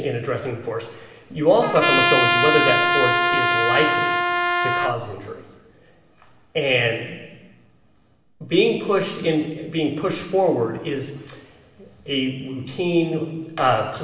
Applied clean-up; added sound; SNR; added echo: none; Trumpet; -4 dB; reverberation time 1.2 s.